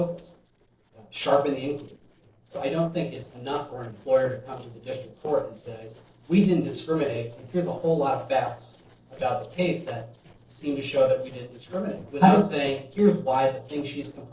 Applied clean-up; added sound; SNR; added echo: neural separator model SepFormer DNS4.